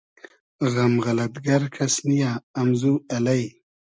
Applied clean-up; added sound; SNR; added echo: none; none; none; none.